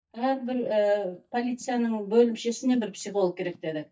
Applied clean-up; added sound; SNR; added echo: neural mask model DeepFilterNet 3.